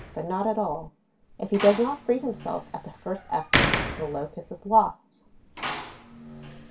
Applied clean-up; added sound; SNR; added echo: none; Slam; 5 dB; reverberation time 0.2 s.